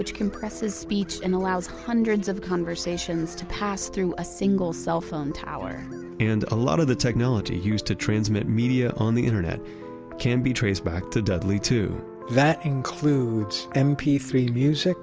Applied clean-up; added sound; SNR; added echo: none; none; none; none.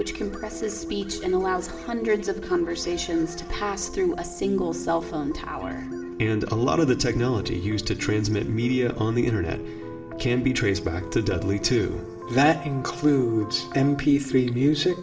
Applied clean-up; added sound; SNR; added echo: none; none; none; reverberation time 2.4 s.